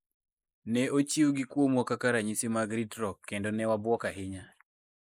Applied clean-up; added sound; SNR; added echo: neural mask model Resemble Enhance denoiser.